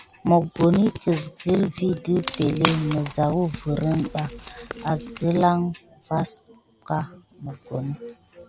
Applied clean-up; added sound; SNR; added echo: none; Wood; 10 dB; none.